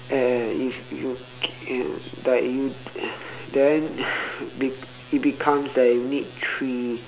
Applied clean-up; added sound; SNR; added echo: none; none; none; none.